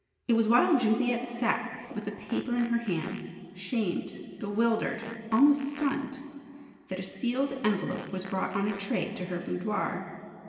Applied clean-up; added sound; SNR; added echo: none; Fart; 19 dB; reverberation time 2.6 s.